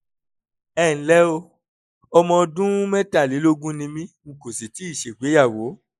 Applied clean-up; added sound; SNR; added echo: neural mask model Resemble Enhance denoiser.